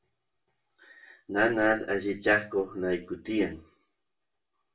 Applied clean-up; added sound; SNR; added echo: none; none; none; reverberation time 0.3 s.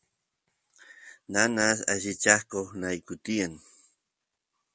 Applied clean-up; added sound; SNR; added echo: none; none; none; none.